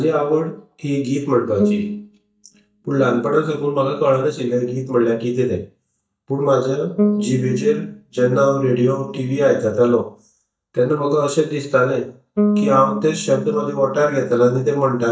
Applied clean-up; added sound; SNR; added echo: neural mask model DeepFilterNet 3.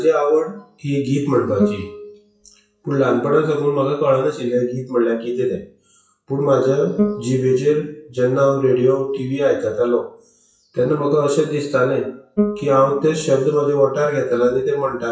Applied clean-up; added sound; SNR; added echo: classical method WPE with log-MMSE.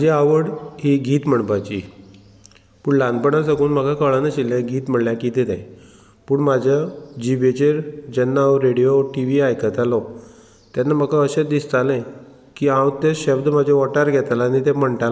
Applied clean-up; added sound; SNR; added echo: none; none; none; none.